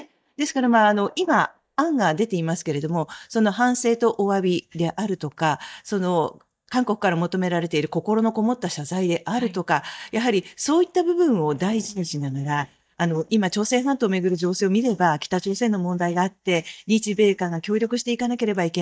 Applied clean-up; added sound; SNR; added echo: neural mask model DeepFilterNet 3.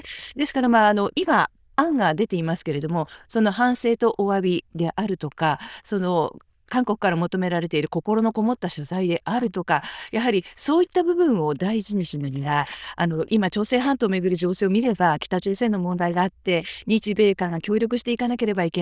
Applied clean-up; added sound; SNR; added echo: neural diffusion model UNIVERSE++.